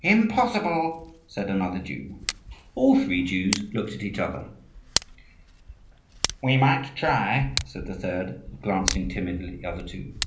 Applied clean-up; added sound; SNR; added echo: none; Tick; 9 dB; reverberation time 0.5 s.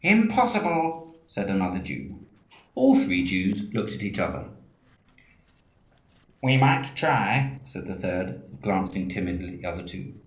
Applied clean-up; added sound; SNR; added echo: neural separator model SepFormer DNS4.